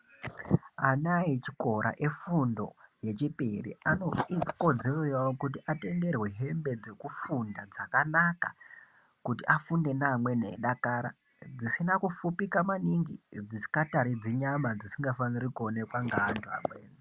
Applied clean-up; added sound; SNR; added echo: none; none; none; none.